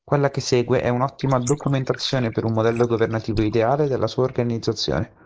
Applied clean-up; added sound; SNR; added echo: neural mask model Resemble Enhance denoiser.